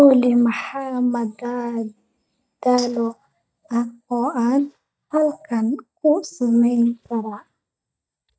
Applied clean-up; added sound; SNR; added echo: neural mask model DeepFilterNet 3.